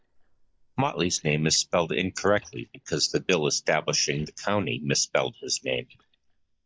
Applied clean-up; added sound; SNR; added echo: neural mask model DeepFilterNet 3.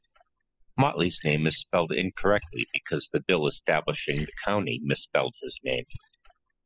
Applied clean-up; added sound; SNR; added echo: classical method spectral subtraction.